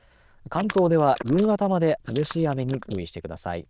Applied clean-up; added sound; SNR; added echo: neural diffusion model UNIVERSE++.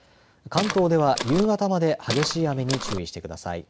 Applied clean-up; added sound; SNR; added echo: none; Walk, footsteps; 7 dB; none.